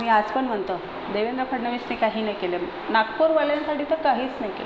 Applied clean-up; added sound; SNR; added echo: none; none; none; none.